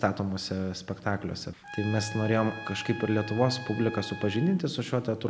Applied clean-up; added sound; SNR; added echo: none; Trumpet; 13 dB; none.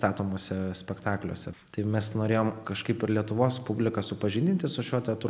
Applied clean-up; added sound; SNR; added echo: none; none; none; none.